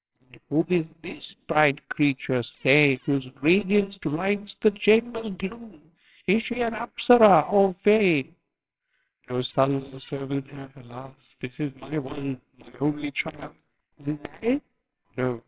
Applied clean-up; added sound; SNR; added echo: neural separator model SepFormer WHAMR!.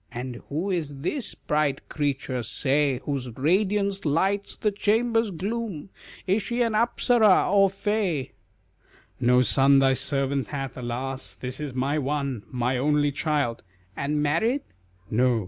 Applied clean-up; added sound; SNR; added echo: none; none; none; none.